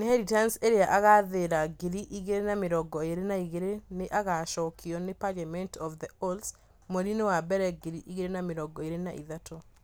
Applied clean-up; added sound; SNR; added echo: none; none; none; none.